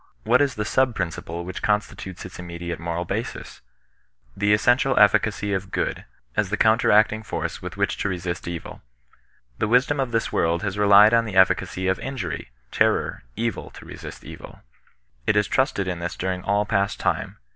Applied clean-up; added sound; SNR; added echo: none; none; none; none.